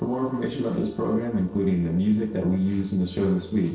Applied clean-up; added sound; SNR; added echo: neural separator model SepFormer DNS4.